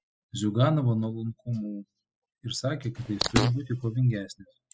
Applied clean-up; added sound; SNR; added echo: classical method spectral subtraction.